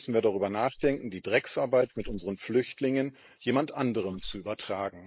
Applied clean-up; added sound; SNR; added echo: neural mask model Resemble Enhance denoiser.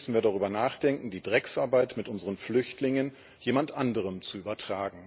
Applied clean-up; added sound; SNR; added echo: none; none; none; none.